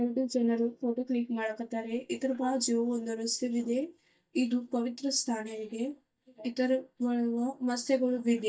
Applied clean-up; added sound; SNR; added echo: neural mask model DeepFilterNet 3.